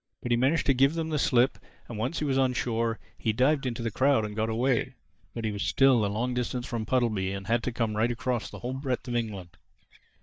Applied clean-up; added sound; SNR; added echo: neural mask model DeepFilterNet 3.